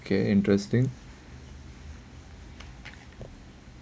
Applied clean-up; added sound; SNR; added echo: none; none; none; none.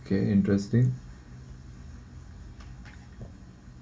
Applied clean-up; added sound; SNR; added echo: none; none; none; reverberation time 0.2 s.